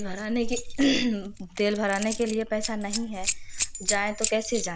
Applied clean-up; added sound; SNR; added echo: none; Keys jangling; 4 dB; none.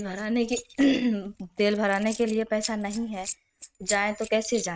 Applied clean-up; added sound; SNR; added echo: neural mask model RNNoise.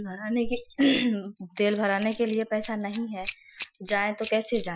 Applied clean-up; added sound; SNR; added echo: classical method Wiener filter.